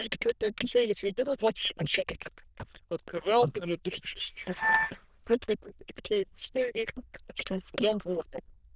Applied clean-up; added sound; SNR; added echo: neural diffusion model UNIVERSE++.